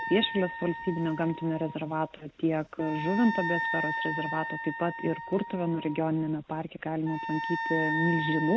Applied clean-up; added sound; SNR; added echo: none; Wind instrument, woodwind instrument; 6 dB; none.